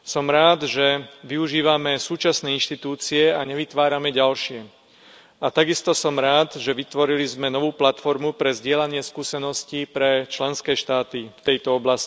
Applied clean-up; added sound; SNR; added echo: none; none; none; none.